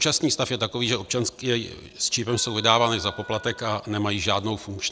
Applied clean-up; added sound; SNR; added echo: none; Wind instrument, woodwind instrument; 19 dB; none.